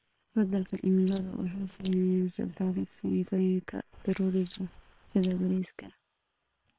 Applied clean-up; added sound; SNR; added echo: neural separator model SepFormer WHAM!.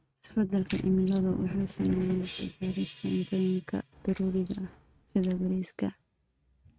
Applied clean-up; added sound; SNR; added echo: neural mask model RNNoise.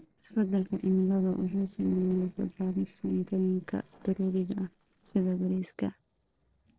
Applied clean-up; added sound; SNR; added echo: neural separator model SepFormer DNS4.